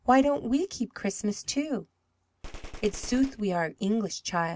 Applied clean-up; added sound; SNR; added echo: none; Gunshot, gunfire; 14 dB; none.